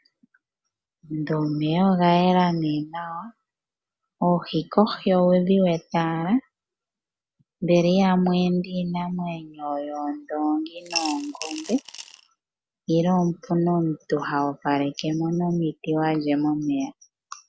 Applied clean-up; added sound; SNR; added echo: none; Coin (dropping) / Glass; 11 dB; none.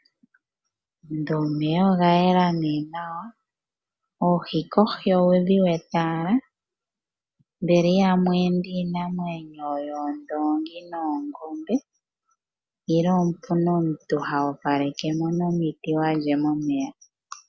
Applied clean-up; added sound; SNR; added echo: none; none; none; none.